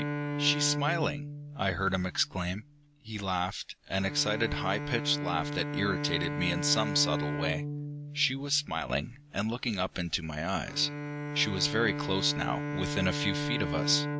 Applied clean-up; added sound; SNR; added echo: none; Bowed string instrument; 4 dB; none.